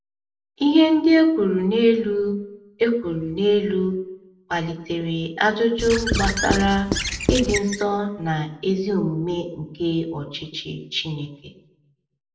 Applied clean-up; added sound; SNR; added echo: none; Squeak / Writing; 3 dB; reverberation time 0.5 s.